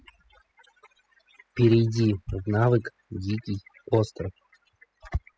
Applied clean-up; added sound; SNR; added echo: classical method spectral subtraction.